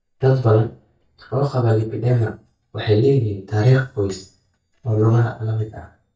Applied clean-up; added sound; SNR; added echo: neural mask model DeepFilterNet 3.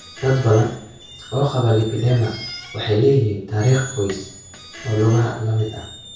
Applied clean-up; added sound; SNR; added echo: none; Squeak; 18 dB; reverberation time 0.6 s.